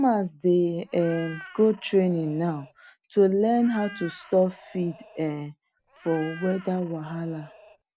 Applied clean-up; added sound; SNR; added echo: none; Meow; 20 dB; none.